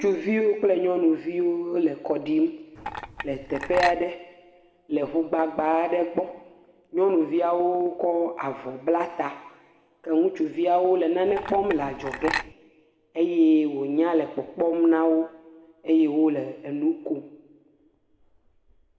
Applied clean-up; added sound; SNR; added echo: none; Chink, clink; 8 dB; reverberation time 1.3 s.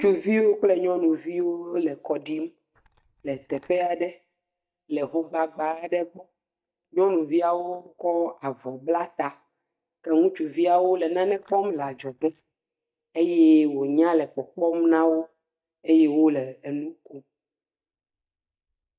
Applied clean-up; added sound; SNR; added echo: neural mask model DeepFilterNet 3.